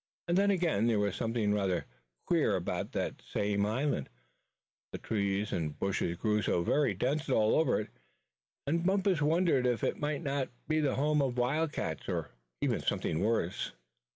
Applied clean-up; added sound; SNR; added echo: none; none; none; none.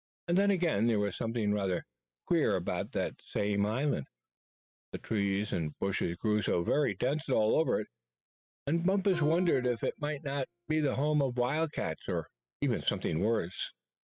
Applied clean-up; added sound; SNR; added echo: classical method spectral subtraction.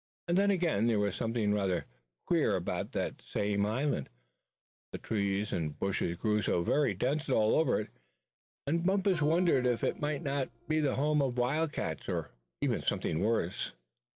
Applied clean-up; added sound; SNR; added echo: neural separator model SepFormer DNS4.